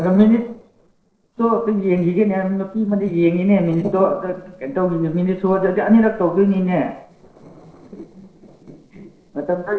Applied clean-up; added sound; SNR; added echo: neural separator model SepFormer DNS4.